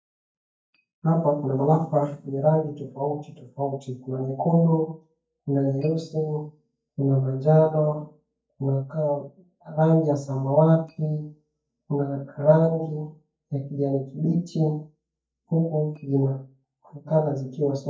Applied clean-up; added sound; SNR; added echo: neural mask model DeepFilterNet 3.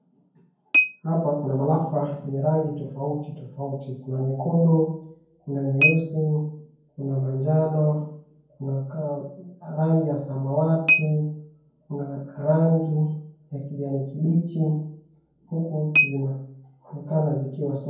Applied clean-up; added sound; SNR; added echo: none; Chink, clink; 6 dB; reverberation time 0.9 s.